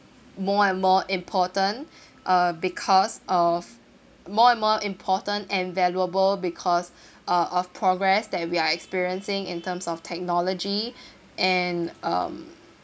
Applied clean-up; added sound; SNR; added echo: none; none; none; none.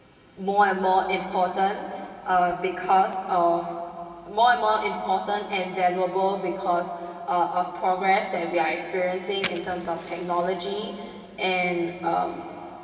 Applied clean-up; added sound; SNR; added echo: none; Fire; 18 dB; reverberation time 2.6 s.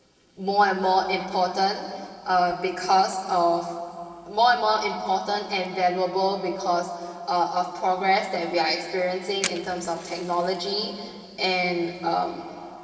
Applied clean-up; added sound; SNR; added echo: neural separator model SepFormer DNS4.